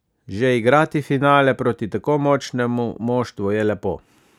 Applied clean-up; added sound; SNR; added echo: none; none; none; none.